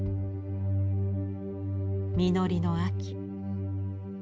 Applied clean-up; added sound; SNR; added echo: neural mask model RNNoise.